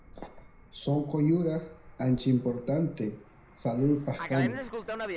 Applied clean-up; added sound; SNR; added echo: none; Fixed-wing aircraft, airplane; 12 dB; reverberation time 0.5 s.